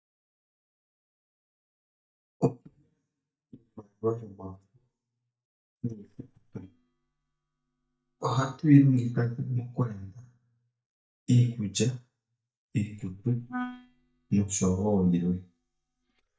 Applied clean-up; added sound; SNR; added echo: neural mask model DeepFilterNet 3.